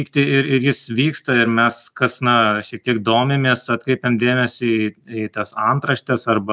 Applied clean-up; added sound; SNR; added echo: none; none; none; none.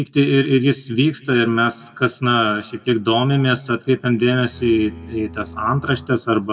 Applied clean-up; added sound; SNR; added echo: none; Bowed string instrument; 18 dB; reverberation time 1.6 s.